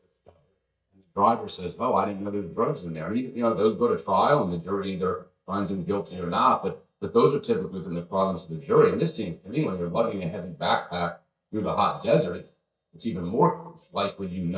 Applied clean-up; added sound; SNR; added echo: neural mask model DeepFilterNet 3.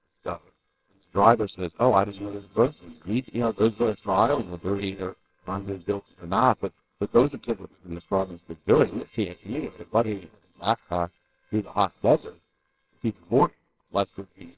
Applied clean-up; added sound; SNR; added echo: neural separator model SepFormer WHAMR!.